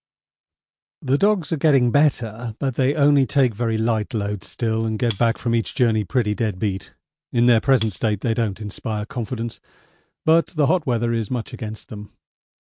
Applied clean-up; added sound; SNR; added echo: neural mask model RNNoise.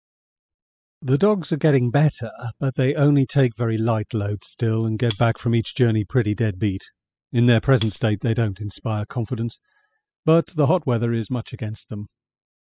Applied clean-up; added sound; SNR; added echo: classical method spectral subtraction.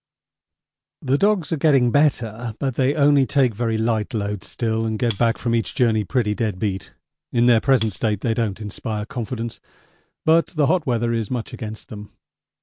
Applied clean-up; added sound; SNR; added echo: none; Cutlery, silverware; 17 dB; none.